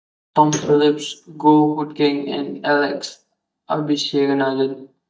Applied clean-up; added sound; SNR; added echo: neural mask model DeepFilterNet 3.